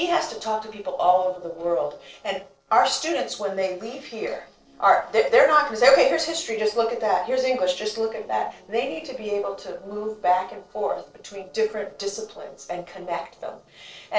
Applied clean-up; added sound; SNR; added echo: neural separator model SepFormer DNS4.